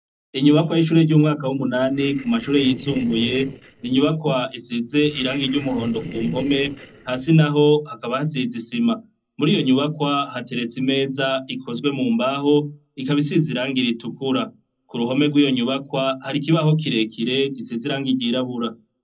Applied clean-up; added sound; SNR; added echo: neural separator model SepFormer DNS4.